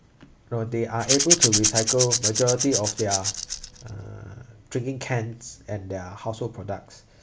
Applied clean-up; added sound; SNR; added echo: none; Rattle / Rattle (instrument); -3 dB; none.